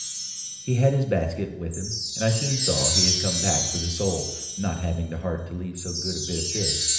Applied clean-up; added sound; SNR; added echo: none; Wind chime; 1 dB; reverberation time 0.9 s.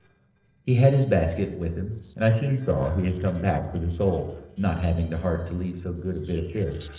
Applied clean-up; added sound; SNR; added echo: neural separator model SepFormer DNS4.